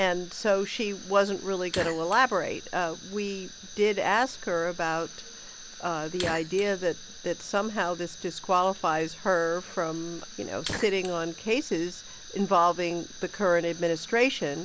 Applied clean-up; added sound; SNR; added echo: none; Fire; 14 dB; none.